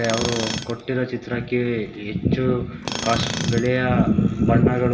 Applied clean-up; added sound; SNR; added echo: none; Tools; 11 dB; reverberation time 0.6 s.